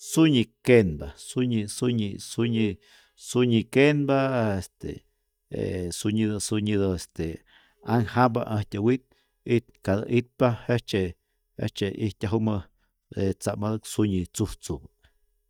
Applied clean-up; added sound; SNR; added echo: neural mask model DeepFilterNet 3.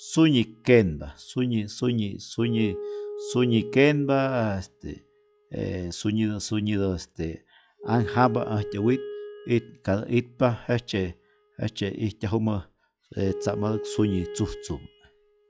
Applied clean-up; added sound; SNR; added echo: classical method log-MMSE.